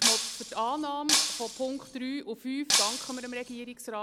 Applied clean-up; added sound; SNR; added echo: none; Shatter; -4 dB; none.